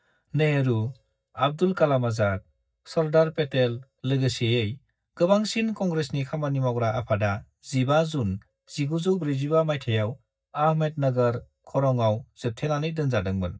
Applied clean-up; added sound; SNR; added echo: neural mask model DeepFilterNet 3.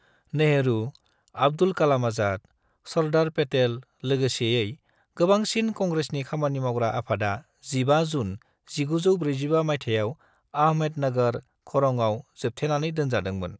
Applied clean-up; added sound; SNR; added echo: none; none; none; none.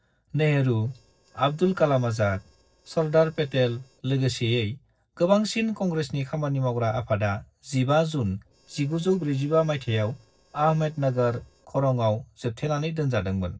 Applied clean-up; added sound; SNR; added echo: neural separator model SepFormer DNS4.